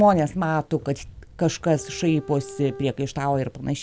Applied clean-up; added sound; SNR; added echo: none; Bowed string instrument; 18 dB; none.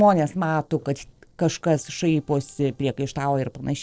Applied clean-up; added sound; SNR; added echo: neural separator model SepFormer DNS4.